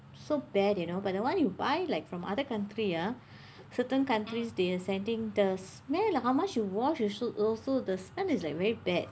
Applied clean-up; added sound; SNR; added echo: none; none; none; none.